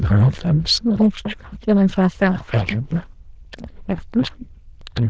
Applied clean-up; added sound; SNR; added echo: neural diffusion model UNIVERSE++.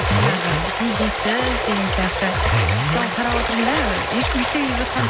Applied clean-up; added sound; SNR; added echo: none; Stream; 1 dB; none.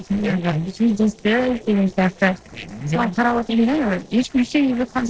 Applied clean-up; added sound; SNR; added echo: neural separator model SepFormer DNS4.